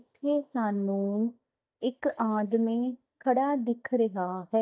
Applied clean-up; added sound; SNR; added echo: neural mask model DeepFilterNet 3.